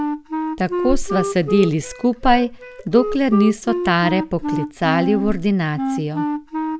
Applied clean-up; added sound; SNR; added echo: none; Wind instrument, woodwind instrument; 6 dB; none.